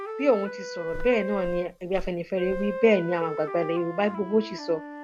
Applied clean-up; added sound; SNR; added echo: none; Wind instrument, woodwind instrument + Walk, footsteps; 8 dB; none.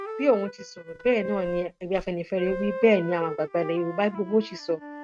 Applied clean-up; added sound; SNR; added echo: neural mask model RNNoise.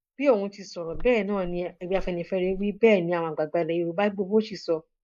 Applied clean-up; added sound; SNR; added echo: neural mask model Resemble Enhance denoiser.